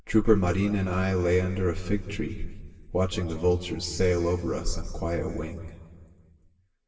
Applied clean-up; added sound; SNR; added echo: none; none; none; reverberation time 2.0 s.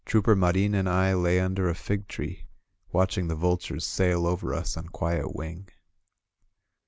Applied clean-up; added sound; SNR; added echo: none; none; none; none.